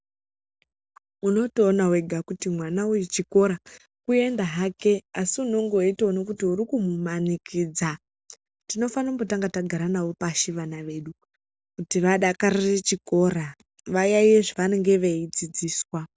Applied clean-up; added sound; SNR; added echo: none; none; none; none.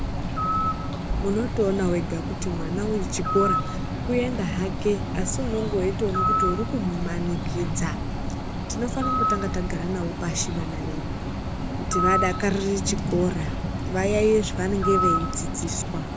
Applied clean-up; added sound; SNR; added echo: none; Bird; -1 dB; none.